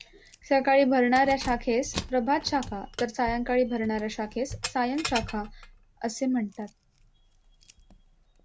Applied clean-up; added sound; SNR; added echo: none; Keys jangling; 13 dB; none.